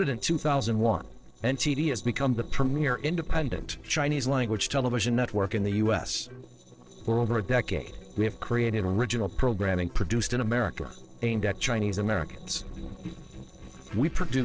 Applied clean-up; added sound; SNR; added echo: neural separator model SepFormer DNS4.